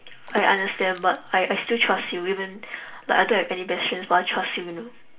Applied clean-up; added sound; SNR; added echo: none; Water / Splash, splatter; 19 dB; reverberation time 0.3 s.